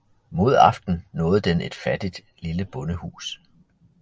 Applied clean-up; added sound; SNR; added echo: none; none; none; none.